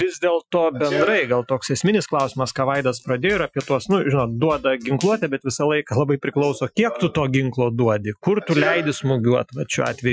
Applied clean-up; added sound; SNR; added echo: classical method Wiener filter.